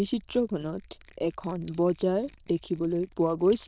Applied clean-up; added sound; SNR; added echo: neural diffusion model UNIVERSE++.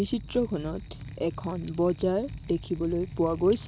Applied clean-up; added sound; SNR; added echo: none; Liquid; 12 dB; none.